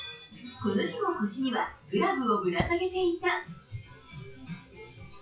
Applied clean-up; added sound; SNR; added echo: classical method WPE with log-MMSE.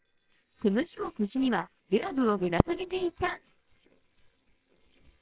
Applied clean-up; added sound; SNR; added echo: neural separator model SepFormer WHAMR!.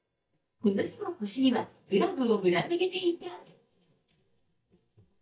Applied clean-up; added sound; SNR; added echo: neural mask model DeepFilterNet 3.